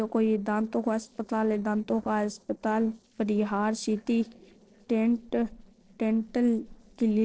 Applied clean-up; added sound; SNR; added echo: neural separator model SepFormer DNS4.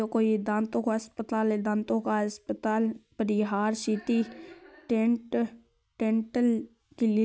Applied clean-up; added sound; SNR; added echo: none; none; none; none.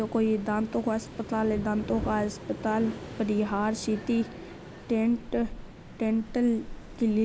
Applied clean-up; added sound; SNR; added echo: none; Waves, surf; 12 dB; none.